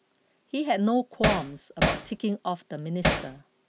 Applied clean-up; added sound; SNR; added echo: none; Hammer; -2 dB; none.